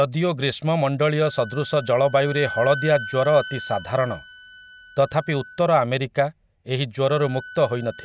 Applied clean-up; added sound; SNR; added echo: none; Wind instrument, woodwind instrument; 15 dB; none.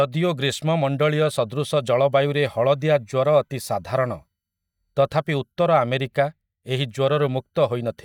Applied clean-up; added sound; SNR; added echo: neural mask model DeepFilterNet 3.